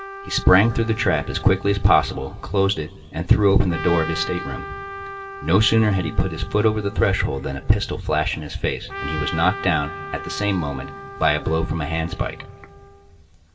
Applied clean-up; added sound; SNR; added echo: none; Trumpet; 14 dB; reverberation time 1.4 s.